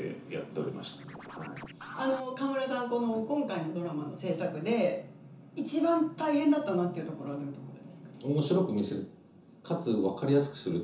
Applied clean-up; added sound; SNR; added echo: none; Scratching (performance technique); 15 dB; reverberation time 0.9 s.